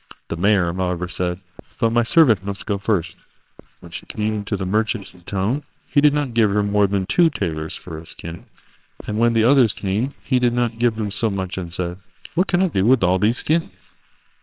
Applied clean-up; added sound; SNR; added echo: neural separator model SepFormer WHAMR!.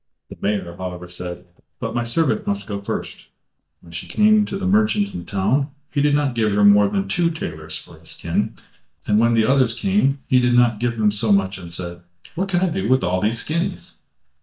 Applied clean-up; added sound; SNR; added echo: neural mask model DeepFilterNet 3.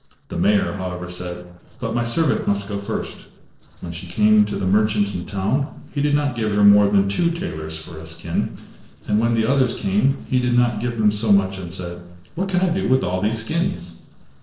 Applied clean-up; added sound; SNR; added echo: neural separator model SepFormer DNS4.